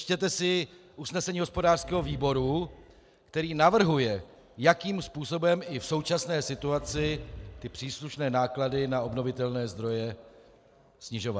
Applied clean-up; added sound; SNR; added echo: none; Animal; 14 dB; none.